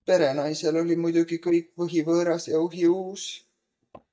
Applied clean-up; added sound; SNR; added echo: neural mask model DeepFilterNet 3.